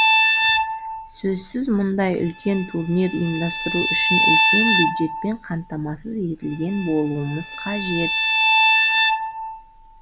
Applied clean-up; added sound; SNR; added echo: none; Bowed string instrument; -3 dB; none.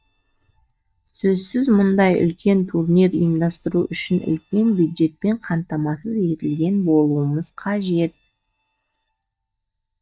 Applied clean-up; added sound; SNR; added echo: neural mask model DeepFilterNet 3.